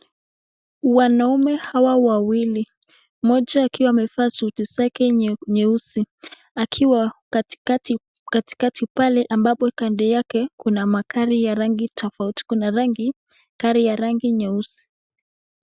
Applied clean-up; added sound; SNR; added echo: none; none; none; none.